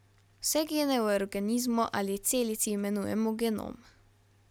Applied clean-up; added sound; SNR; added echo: none; none; none; none.